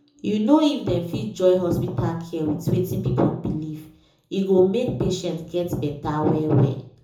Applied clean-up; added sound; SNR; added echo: none; none; none; reverberation time 0.5 s.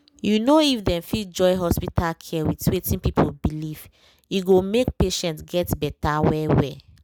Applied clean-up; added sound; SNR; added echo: none; none; none; none.